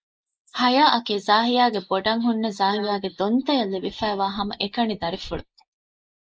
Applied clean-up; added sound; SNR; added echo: neural mask model Resemble Enhance denoiser.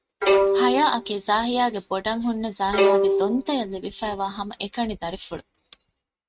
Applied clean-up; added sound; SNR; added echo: neural mask model RNNoise.